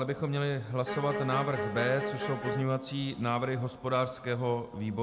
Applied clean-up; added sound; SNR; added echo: none; Bowed string instrument; 4 dB; none.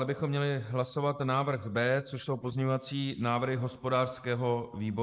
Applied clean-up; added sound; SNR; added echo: neural mask model Resemble Enhance denoiser.